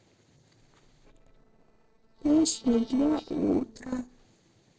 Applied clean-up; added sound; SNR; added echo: neural separator model SepFormer DNS4.